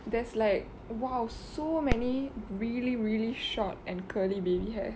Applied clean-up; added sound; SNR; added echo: none; Fireworks; 10 dB; none.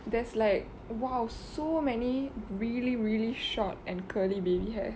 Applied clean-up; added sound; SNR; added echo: none; none; none; none.